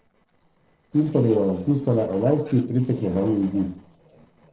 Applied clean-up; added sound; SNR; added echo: neural separator model SepFormer DNS4.